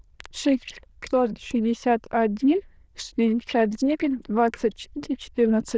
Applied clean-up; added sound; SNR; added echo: neural diffusion model UNIVERSE++.